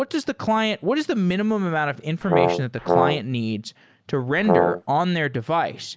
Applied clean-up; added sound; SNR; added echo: none; Brass instrument; -2 dB; none.